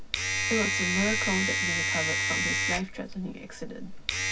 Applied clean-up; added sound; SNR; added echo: none; Domestic sounds, home sounds; -5 dB; reverberation time 0.4 s.